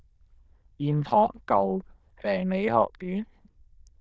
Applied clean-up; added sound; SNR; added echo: neural diffusion model UNIVERSE++.